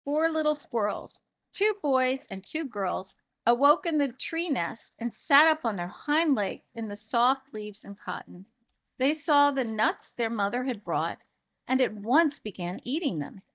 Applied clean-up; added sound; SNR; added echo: neural mask model DeepFilterNet 3.